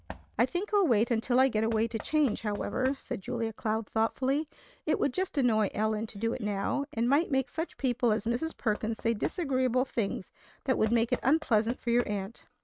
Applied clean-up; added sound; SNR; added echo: neural mask model RNNoise.